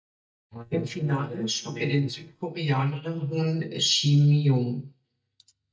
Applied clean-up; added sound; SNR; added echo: neural mask model DeepFilterNet 3.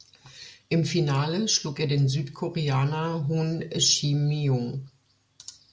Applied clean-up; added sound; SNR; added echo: none; none; none; none.